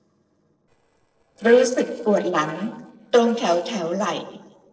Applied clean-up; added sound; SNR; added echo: neural separator model SepFormer DNS4.